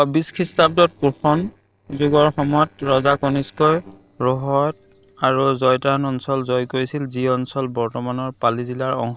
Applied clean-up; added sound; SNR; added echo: neural separator model SepFormer DNS4.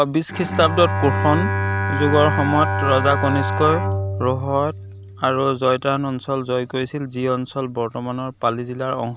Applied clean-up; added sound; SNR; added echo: none; Bowed string instrument; 4 dB; none.